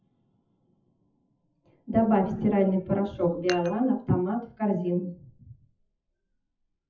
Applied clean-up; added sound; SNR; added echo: classical method WPE with log-MMSE.